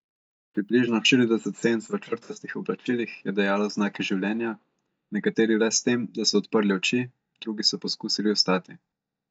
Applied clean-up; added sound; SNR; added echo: neural mask model DeepFilterNet 3.